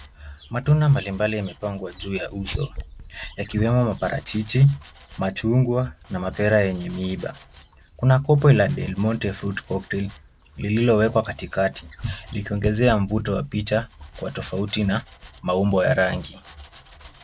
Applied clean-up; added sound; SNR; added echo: none; Domestic sounds, home sounds + Wild animals; 17 dB; none.